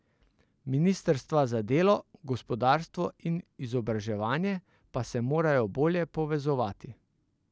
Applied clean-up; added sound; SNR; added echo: none; none; none; none.